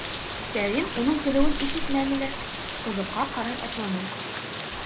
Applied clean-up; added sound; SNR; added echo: none; Rain; 1 dB; reverberation time 0.3 s.